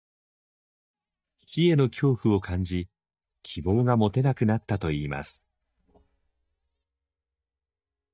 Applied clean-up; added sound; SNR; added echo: neural mask model DeepFilterNet 3.